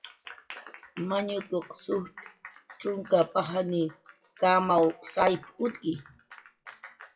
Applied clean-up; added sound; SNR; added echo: classical method WPE with log-MMSE.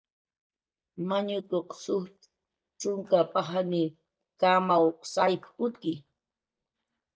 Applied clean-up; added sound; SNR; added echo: neural mask model DeepFilterNet 3.